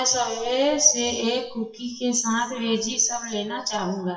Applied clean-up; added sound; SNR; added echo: classical method WPE with log-MMSE.